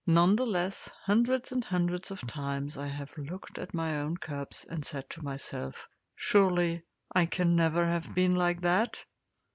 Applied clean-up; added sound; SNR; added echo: none; none; none; none.